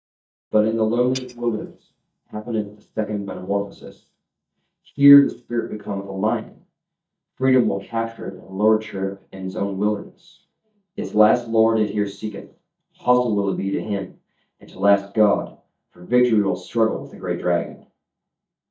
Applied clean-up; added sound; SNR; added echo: neural mask model DeepFilterNet 3.